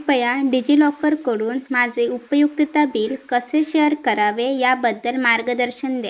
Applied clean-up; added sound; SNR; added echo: neural mask model Resemble Enhance denoiser.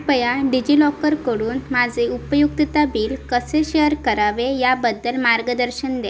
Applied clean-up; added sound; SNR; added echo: none; none; none; none.